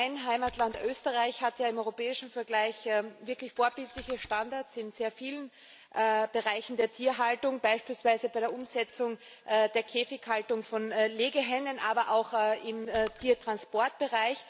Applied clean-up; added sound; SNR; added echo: none; Bicycle + Splash, splatter; 15 dB; none.